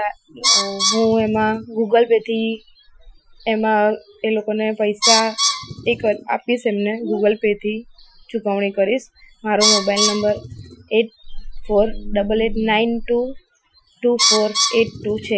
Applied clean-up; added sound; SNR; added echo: classical method Wiener filter.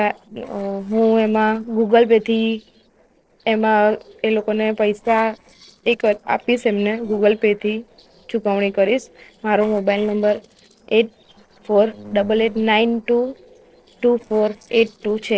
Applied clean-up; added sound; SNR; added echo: neural separator model SepFormer DNS4.